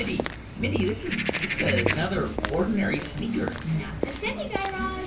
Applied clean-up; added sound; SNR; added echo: none; Walk, footsteps / Bird vocalization, bird call, bird song; 2 dB; reverberation time 0.3 s.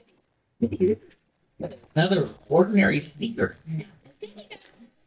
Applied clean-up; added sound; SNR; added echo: neural mask model DeepFilterNet 3.